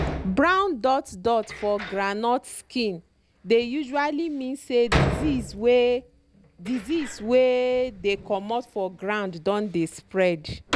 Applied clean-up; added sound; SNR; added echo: none; Door; 9 dB; none.